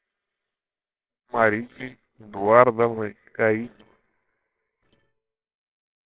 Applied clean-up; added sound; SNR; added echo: neural separator model SepFormer WHAMR!.